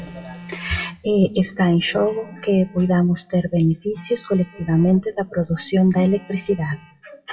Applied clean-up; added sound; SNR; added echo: classical method WPE with log-MMSE.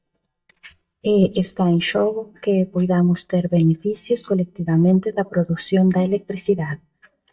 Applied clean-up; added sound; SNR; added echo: neural mask model DeepFilterNet 3.